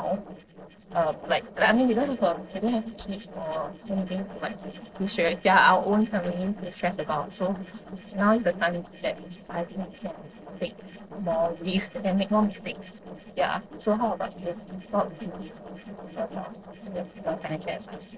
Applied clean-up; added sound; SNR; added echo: neural separator model SepFormer DNS4.